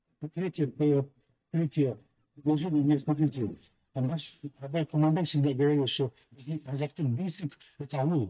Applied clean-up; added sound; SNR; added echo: neural mask model DeepFilterNet 3.